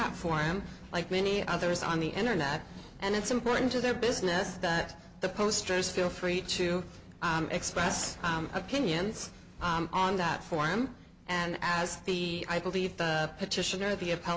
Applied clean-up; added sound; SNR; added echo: none; none; none; none.